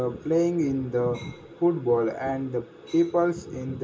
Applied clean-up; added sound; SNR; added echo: none; none; none; reverberation time 0.2 s.